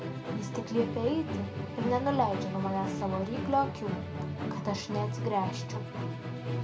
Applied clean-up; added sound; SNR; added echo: none; Musical instrument; 2 dB; reverberation time 0.2 s.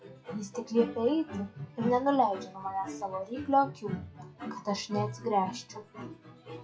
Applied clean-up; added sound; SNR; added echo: classical method WPE with log-MMSE.